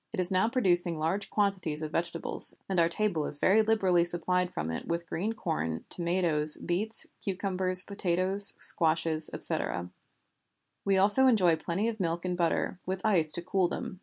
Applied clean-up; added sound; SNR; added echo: none; none; none; none.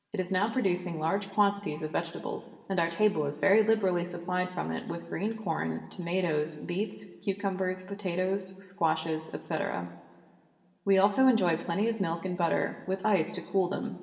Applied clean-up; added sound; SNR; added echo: none; none; none; reverberation time 2.2 s.